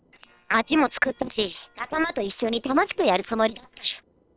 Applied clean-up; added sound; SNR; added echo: neural separator model SepFormer WHAM!.